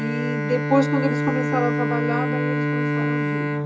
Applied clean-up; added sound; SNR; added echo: none; Bowed string instrument; -3 dB; reverberation time 0.2 s.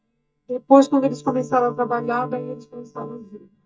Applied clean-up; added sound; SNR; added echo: neural mask model DeepFilterNet 3.